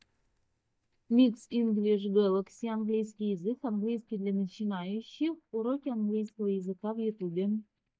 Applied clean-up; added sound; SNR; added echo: neural mask model DeepFilterNet 3.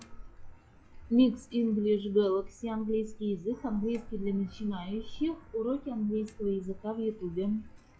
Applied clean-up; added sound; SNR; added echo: classical method log-MMSE.